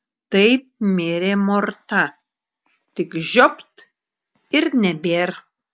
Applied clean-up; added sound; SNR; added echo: none; none; none; none.